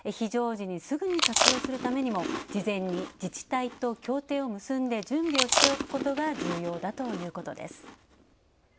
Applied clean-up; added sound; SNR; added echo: none; Chewing, mastication; 0 dB; none.